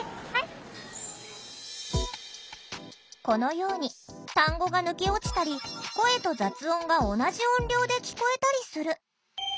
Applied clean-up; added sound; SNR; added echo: none; none; none; none.